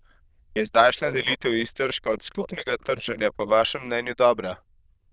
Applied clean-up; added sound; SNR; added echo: neural diffusion model UNIVERSE++.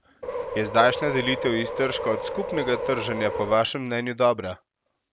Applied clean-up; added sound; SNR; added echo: none; Subway, metro, underground; 5 dB; none.